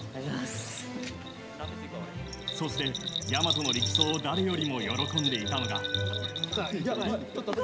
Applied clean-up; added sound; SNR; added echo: none; Bell; 3 dB; none.